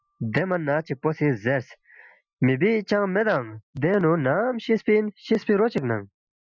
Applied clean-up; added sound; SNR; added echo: classical method Wiener filter.